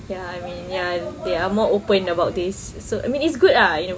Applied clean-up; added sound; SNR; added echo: none; none; none; none.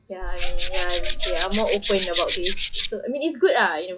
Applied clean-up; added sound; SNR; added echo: classical method log-MMSE.